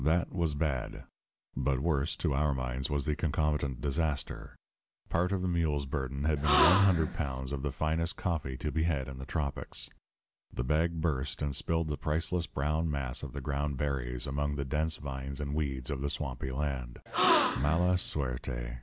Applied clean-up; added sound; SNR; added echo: none; Gasp; -1 dB; none.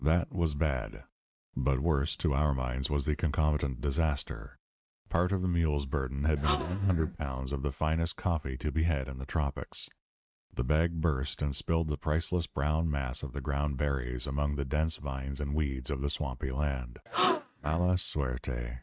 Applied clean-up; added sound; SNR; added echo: neural mask model RNNoise.